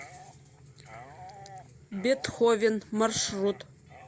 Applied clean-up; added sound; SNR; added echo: none; Dog; 19 dB; none.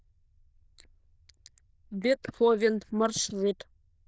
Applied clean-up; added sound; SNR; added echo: neural diffusion model UNIVERSE++.